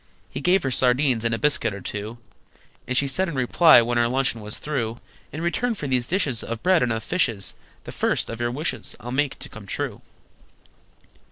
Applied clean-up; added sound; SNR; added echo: neural separator model SepFormer DNS4.